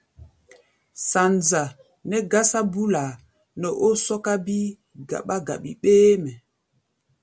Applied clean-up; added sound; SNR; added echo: none; none; none; none.